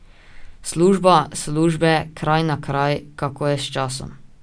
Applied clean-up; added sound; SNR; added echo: none; none; none; none.